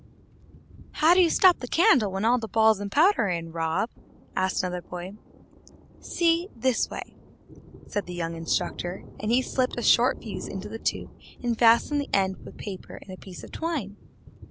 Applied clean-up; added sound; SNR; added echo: none; Thunder; 17 dB; none.